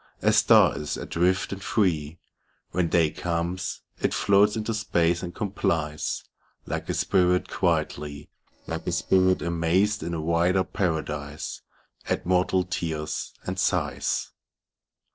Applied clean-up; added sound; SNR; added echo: neural separator model SepFormer DNS4.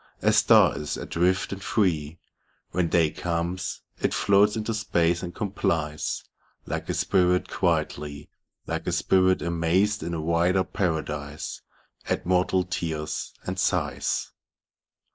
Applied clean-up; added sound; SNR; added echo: neural mask model Resemble Enhance denoiser.